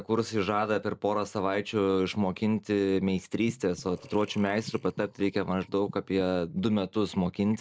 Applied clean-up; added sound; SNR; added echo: neural separator model SepFormer DNS4.